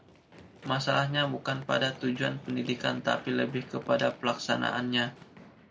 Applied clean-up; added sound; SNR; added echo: none; Run; 19 dB; none.